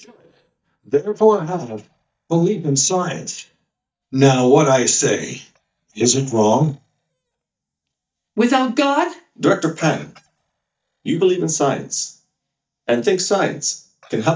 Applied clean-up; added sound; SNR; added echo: neural mask model DeepFilterNet 3.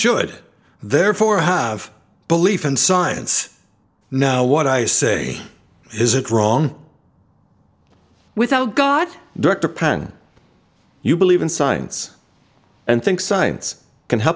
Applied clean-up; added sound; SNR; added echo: none; none; none; none.